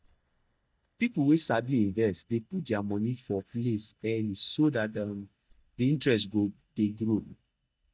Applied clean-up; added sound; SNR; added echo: neural mask model DeepFilterNet 3.